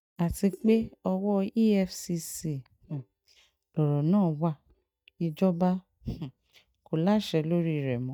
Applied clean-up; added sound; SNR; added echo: neural mask model DeepFilterNet 3.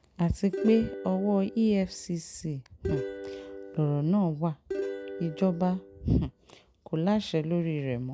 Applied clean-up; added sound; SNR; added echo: none; Plucked string instrument; 10 dB; none.